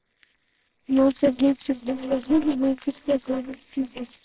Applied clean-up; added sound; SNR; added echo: neural separator model SepFormer WHAMR!.